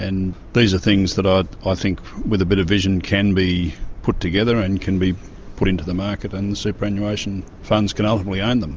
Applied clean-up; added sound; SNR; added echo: none; none; none; none.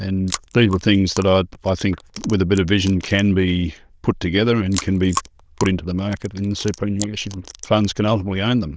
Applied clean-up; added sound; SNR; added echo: neural diffusion model UNIVERSE++.